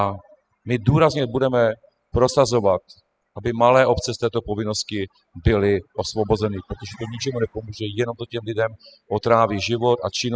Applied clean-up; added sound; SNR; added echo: classical method spectral subtraction.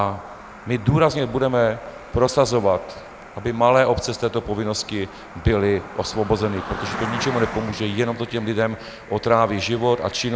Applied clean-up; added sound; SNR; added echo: none; Cricket; 14 dB; none.